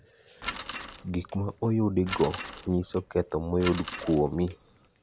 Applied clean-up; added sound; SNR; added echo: none; Bicycle; 10 dB; none.